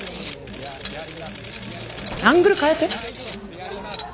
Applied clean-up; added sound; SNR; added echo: none; Wild animals + Slam / Wood; 17 dB; none.